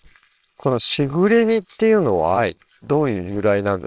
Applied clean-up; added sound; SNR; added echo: neural separator model SepFormer WHAMR!.